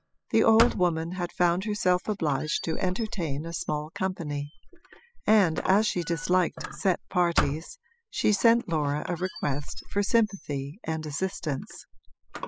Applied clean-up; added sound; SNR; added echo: classical method spectral subtraction.